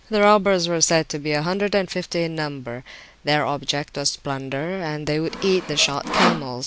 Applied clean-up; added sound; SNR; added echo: none; Sawing; 5 dB; none.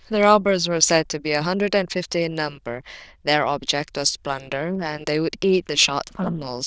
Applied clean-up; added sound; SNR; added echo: neural diffusion model UNIVERSE++.